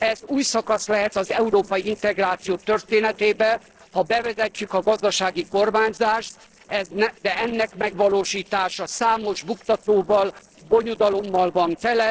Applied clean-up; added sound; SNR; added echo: neural separator model SepFormer DNS4.